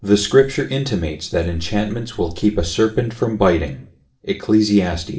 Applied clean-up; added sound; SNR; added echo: none; none; none; reverberation time 0.3 s.